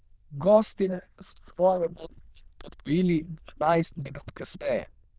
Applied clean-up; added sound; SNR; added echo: neural diffusion model UNIVERSE++.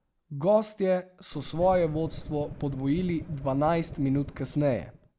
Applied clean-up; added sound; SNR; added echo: none; Engine starting / Car; 13 dB; none.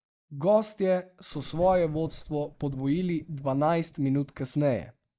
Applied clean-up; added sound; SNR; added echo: neural mask model DeepFilterNet 3.